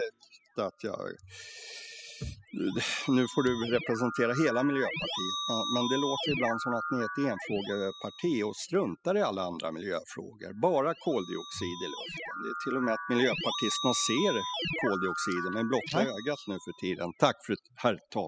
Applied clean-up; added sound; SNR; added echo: classical method spectral subtraction.